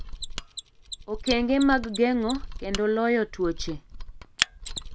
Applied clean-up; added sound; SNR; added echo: none; Mechanisms + Mechanisms; 7 dB; none.